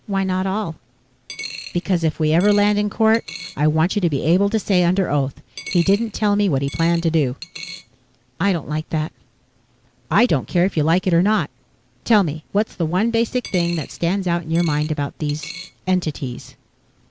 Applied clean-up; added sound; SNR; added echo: none; Coin (dropping); 16 dB; none.